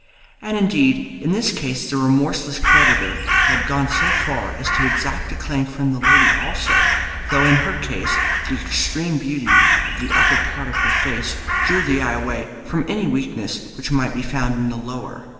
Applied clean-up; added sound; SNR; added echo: none; Crow; -4 dB; reverberation time 2.9 s.